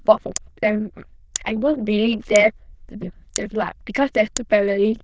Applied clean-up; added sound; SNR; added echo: neural diffusion model UNIVERSE++.